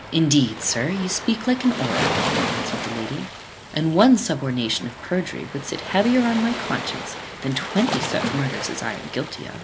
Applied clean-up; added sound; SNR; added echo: none; Waves, surf; 6 dB; none.